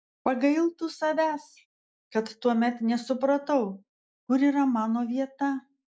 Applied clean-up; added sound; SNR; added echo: none; none; none; none.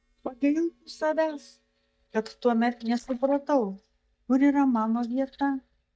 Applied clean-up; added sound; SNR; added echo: neural mask model DeepFilterNet 3.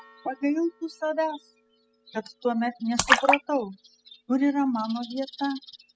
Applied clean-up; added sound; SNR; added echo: classical method spectral subtraction.